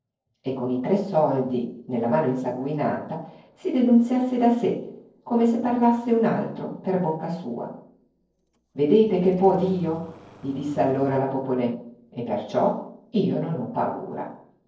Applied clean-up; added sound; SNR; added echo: neural separator model SepFormer DNS4.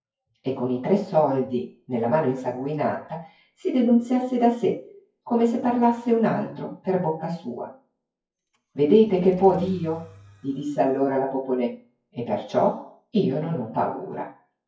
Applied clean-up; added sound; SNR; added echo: classical method WPE with log-MMSE.